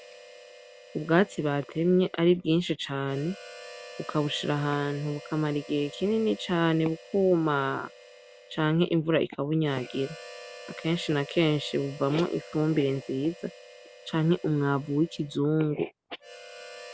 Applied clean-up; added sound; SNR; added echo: none; Harmonica; 19 dB; none.